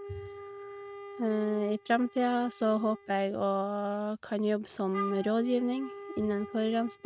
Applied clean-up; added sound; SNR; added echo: neural mask model RNNoise.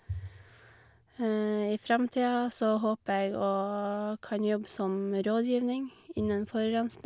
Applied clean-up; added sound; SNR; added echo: none; none; none; none.